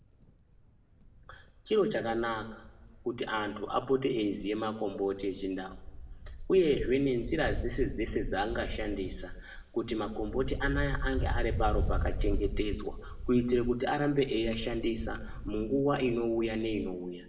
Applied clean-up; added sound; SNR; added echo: none; Wind; 5 dB; reverberation time 0.7 s.